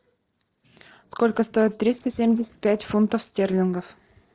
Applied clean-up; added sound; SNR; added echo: neural separator model SepFormer DNS4.